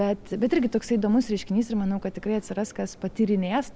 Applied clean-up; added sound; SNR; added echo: none; Subway, metro, underground; 18 dB; none.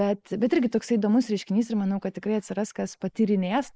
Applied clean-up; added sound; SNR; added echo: neural mask model Resemble Enhance denoiser.